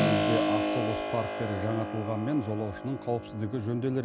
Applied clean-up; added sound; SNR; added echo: none; Keyboard (musical); 1 dB; none.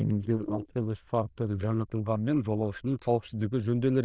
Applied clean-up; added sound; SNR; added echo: neural diffusion model UNIVERSE++.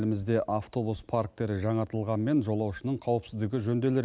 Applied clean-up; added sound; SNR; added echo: none; none; none; none.